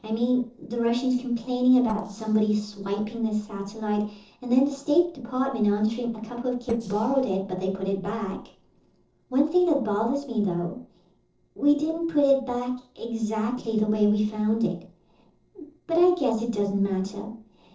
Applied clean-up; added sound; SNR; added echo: neural separator model SepFormer DNS4.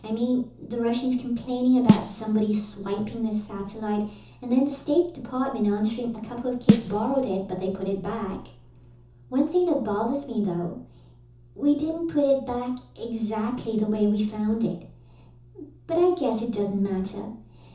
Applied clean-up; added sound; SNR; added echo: none; Snare drum; 1 dB; reverberation time 0.6 s.